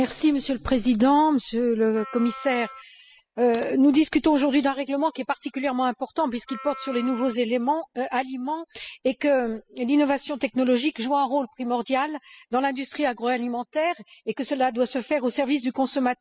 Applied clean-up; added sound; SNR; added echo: classical method spectral subtraction.